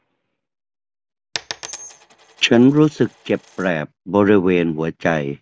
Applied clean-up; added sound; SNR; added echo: none; Coin (dropping); 17 dB; none.